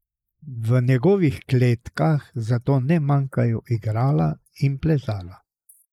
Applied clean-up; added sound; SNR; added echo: neural mask model Resemble Enhance denoiser.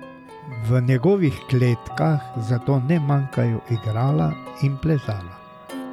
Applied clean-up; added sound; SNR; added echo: none; Chime / Clock + Plucked string instrument; 16 dB; none.